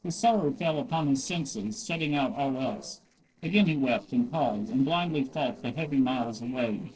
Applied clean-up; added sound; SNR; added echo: neural separator model SepFormer DNS4.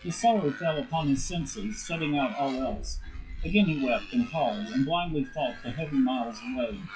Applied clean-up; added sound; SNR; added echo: classical method WPE with log-MMSE.